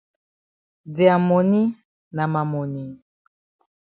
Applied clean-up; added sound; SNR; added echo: none; none; none; none.